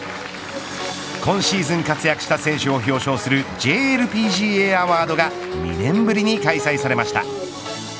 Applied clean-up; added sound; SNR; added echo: none; Dog; 11 dB; none.